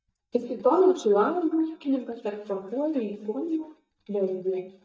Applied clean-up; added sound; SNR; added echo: neural mask model DeepFilterNet 3.